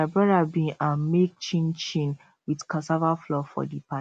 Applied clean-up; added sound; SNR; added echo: none; none; none; none.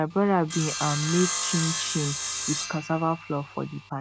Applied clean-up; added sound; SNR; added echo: none; Sawing; 2 dB; none.